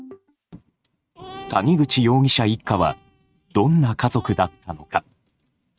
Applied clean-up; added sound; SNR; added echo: neural mask model RNNoise.